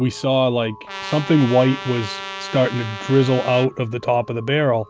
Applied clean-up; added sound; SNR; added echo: none; Trumpet; 12 dB; none.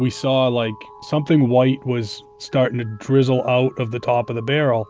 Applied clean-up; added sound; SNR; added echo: none; none; none; none.